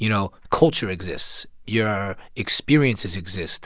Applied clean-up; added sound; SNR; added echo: none; none; none; none.